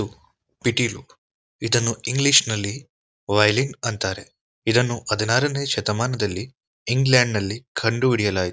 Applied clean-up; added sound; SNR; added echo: none; none; none; none.